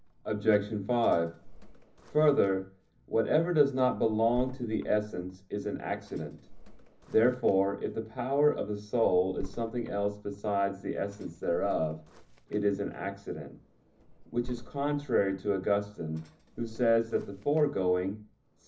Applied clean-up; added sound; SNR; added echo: none; Drawer open or close; 18 dB; reverberation time 0.4 s.